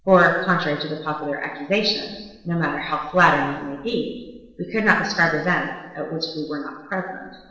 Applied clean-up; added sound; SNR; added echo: none; none; none; reverberation time 1.0 s.